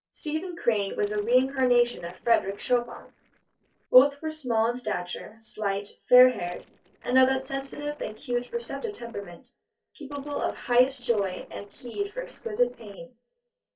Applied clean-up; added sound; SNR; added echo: neural separator model SepFormer DNS4.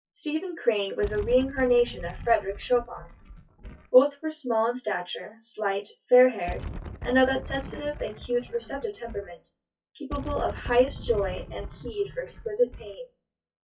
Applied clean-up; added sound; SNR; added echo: classical method WPE with log-MMSE.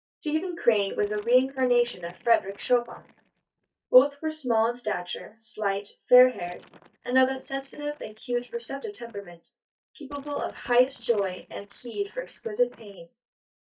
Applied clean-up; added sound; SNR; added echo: neural mask model DeepFilterNet 3.